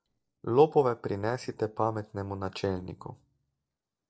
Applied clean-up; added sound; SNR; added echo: neural separator model SepFormer DNS4.